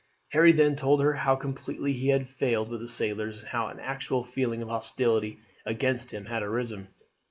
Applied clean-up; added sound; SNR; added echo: neural mask model Resemble Enhance denoiser.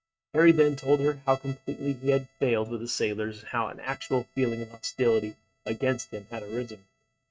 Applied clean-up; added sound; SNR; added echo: neural mask model RNNoise.